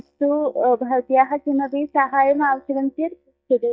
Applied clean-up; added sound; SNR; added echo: neural mask model DeepFilterNet 3.